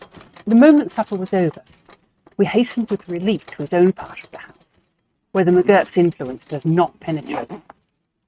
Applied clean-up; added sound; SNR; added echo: neural mask model RNNoise.